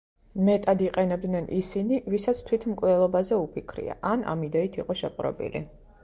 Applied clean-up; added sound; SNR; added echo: none; none; none; none.